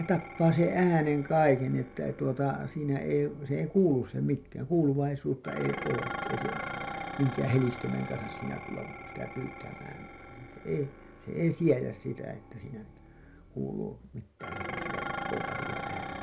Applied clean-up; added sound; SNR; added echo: none; Dishes, pots, and pans; 11 dB; none.